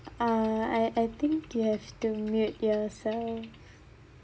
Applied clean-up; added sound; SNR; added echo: none; none; none; none.